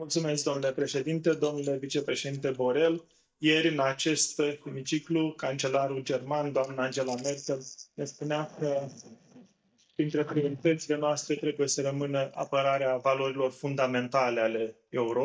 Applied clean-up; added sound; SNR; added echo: neural mask model DeepFilterNet 3.